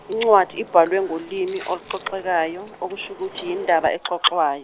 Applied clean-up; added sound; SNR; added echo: none; none; none; none.